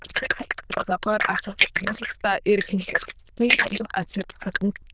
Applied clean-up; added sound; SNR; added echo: neural diffusion model UNIVERSE++.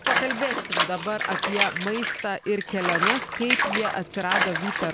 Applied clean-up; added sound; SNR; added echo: none; Bathtub (filling or washing) / Water; -2 dB; none.